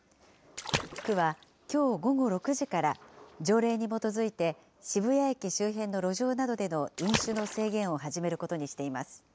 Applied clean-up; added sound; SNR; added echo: none; Water / Splash, splatter; 9 dB; none.